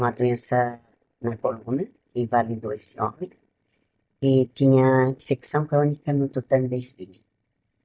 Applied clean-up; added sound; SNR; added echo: neural mask model DeepFilterNet 3.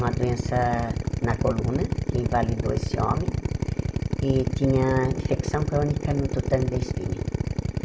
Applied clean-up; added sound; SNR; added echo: none; Drill; 0 dB; reverberation time 0.6 s.